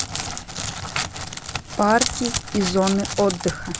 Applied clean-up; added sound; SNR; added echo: none; Crackle; 5 dB; none.